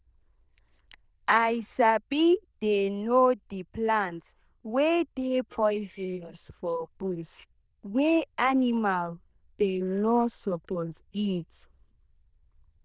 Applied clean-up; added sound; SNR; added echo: neural diffusion model UNIVERSE++.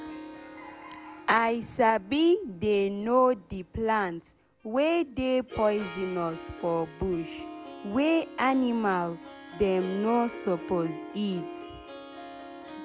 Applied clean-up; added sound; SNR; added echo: none; Harp; 15 dB; none.